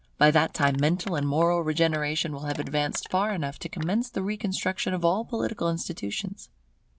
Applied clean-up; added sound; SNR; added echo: none; Crushing; 20 dB; none.